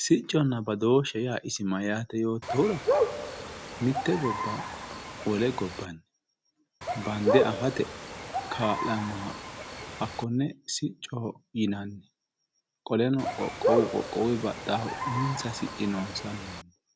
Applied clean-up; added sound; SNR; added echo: none; Bird; 2 dB; none.